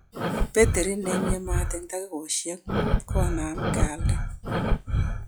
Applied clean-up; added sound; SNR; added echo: classical method log-MMSE.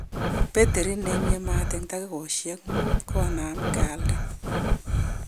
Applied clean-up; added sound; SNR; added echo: none; Breathing; -4 dB; none.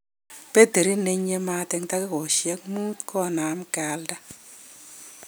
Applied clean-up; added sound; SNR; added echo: none; none; none; none.